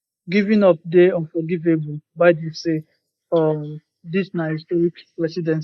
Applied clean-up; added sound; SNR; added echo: neural mask model Resemble Enhance denoiser.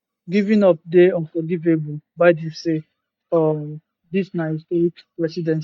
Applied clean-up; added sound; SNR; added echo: neural mask model DeepFilterNet 3.